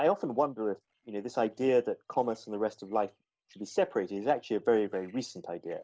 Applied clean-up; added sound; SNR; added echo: neural separator model SepFormer DNS4.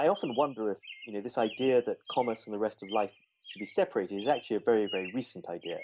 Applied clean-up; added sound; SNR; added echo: none; Chirp, tweet; 17 dB; none.